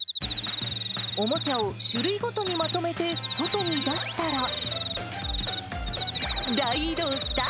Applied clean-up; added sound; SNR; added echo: none; Cricket; 3 dB; none.